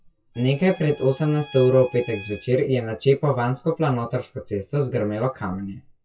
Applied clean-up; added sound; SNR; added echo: classical method WPE with log-MMSE.